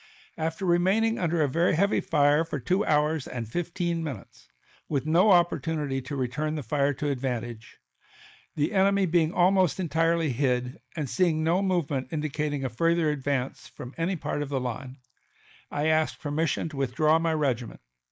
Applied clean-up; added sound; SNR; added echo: neural mask model Resemble Enhance denoiser.